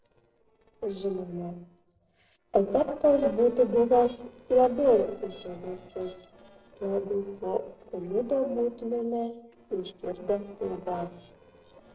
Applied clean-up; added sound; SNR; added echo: neural separator model SepFormer DNS4.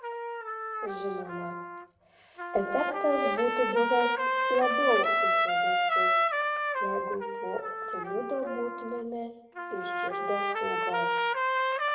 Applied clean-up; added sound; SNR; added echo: none; Trumpet; -3 dB; reverberation time 1.0 s.